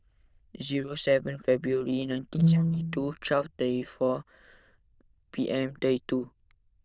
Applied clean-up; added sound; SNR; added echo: neural diffusion model UNIVERSE++.